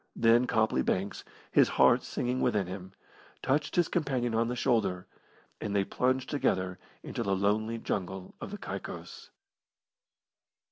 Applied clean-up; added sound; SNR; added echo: none; none; none; none.